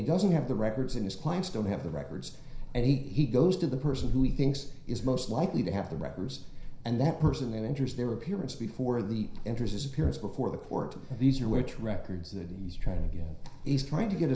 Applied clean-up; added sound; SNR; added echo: none; Meow / Purr; 7 dB; reverberation time 0.5 s.